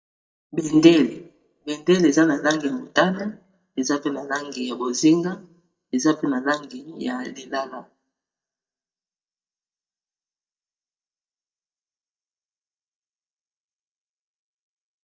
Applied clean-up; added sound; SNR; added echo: neural mask model DeepFilterNet 3.